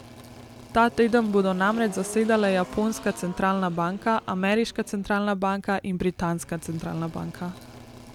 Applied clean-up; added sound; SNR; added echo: none; Engine; 18 dB; none.